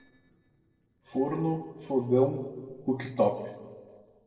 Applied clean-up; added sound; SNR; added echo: neural separator model SepFormer DNS4.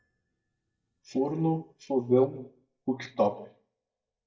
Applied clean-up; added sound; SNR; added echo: neural mask model DeepFilterNet 3.